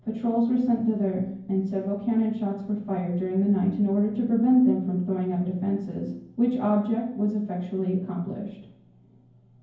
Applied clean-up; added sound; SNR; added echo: none; none; none; reverberation time 0.9 s.